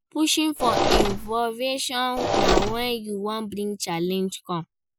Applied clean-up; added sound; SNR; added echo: none; Mechanisms; -3 dB; none.